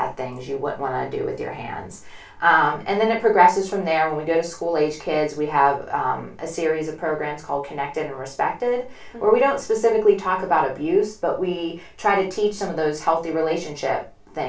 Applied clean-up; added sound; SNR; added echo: none; none; none; reverberation time 0.2 s.